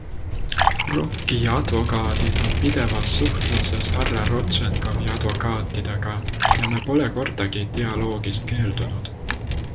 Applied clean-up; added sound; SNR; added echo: none; Vehicle + Fill (with liquid); -2 dB; none.